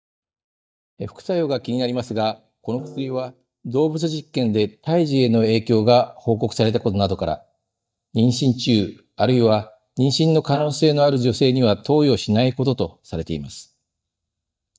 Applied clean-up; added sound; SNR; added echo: neural mask model DeepFilterNet 3.